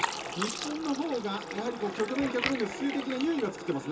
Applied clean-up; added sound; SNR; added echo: none; Fill (with liquid); 7 dB; reverberation time 0.2 s.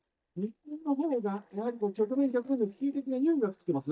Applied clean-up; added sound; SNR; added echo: neural mask model DeepFilterNet 3.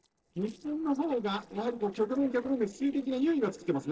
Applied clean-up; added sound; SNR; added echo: neural separator model SepFormer DNS4.